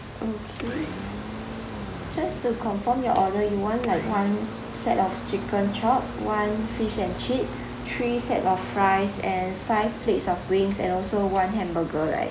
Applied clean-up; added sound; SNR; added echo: none; Engine; 11 dB; none.